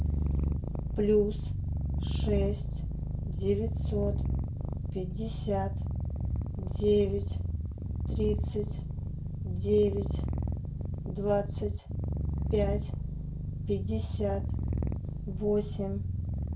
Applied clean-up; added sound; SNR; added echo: none; Purr; -2 dB; reverberation time 0.2 s.